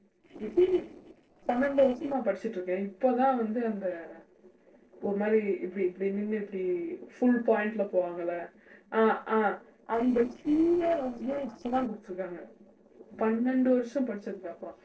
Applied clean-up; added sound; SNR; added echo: neural separator model SepFormer DNS4.